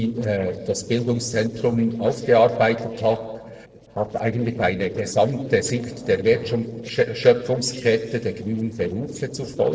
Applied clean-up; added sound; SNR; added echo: neural separator model SepFormer DNS4.